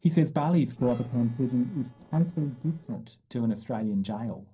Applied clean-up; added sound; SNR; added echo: neural separator model SepFormer DNS4.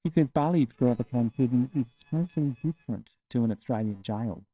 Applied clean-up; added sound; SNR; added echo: neural separator model SepFormer WHAMR!.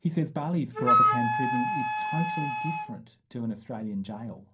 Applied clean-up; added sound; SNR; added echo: none; Wind instrument, woodwind instrument; -3 dB; reverberation time 0.3 s.